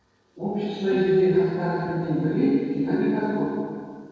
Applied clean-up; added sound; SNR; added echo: neural separator model SepFormer DNS4.